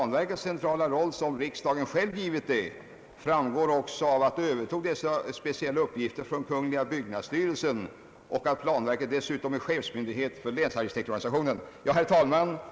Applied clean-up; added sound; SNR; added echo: none; none; none; none.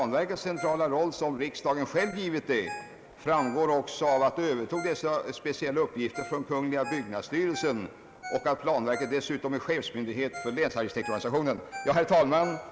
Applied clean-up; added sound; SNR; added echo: none; Ringtone; 16 dB; none.